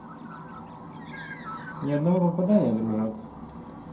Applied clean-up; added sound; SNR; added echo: neural separator model SepFormer DNS4.